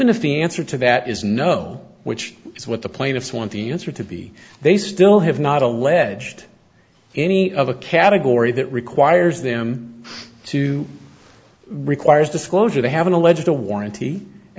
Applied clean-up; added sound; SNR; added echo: none; none; none; none.